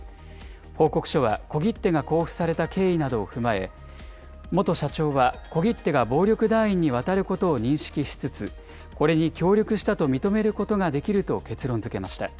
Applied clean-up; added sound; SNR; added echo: none; none; none; none.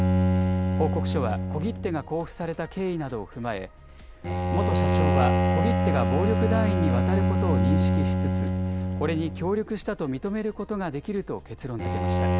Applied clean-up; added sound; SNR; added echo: none; Bowed string instrument; -5 dB; none.